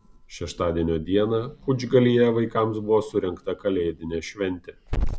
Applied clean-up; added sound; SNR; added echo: none; Growling / Hiss; 10 dB; none.